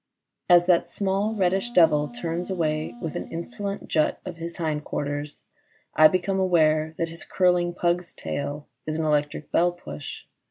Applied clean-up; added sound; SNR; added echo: none; Wind instrument, woodwind instrument; 17 dB; none.